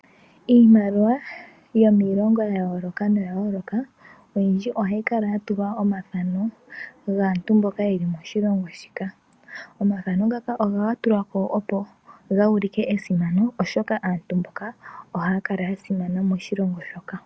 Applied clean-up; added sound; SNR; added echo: none; none; none; none.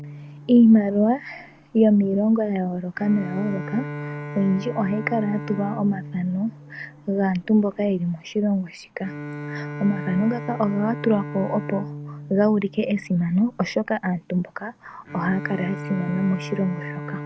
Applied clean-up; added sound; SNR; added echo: none; Bowed string instrument; 12 dB; none.